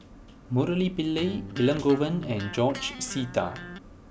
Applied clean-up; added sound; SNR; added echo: none; Electric guitar; 12 dB; none.